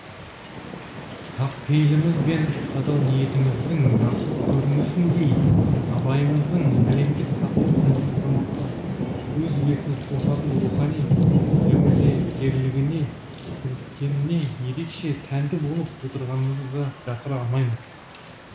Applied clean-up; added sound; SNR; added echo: none; Thunder / Rain; 0 dB; none.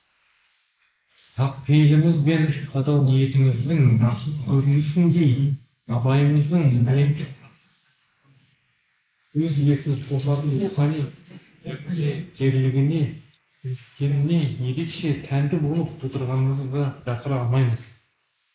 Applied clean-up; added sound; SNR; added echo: neural mask model Resemble Enhance denoiser.